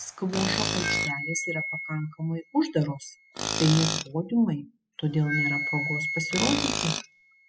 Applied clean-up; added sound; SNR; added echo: classical method spectral subtraction.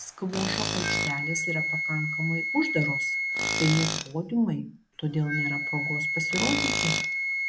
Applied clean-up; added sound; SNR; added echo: none; Wind instrument, woodwind instrument + Tools; -1 dB; none.